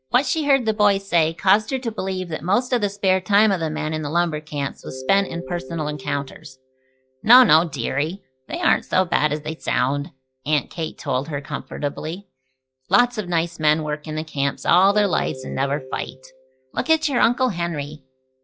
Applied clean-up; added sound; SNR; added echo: classical method log-MMSE.